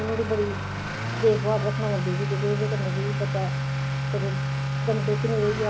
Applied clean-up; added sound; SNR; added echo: none; Accelerating, revving, vroom / Motor vehicle (road); -1 dB; none.